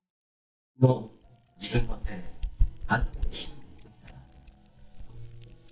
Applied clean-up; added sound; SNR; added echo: neural mask model DeepFilterNet 3.